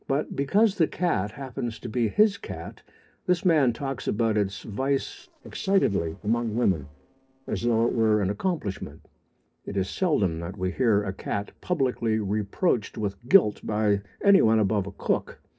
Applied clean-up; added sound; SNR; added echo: neural separator model SepFormer DNS4.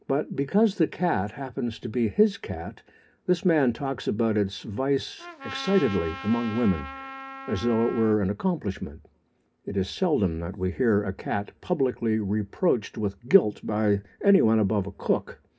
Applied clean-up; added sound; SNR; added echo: none; Trumpet; 13 dB; reverberation time 0.3 s.